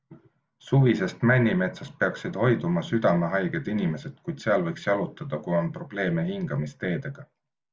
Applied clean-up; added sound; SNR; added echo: none; none; none; none.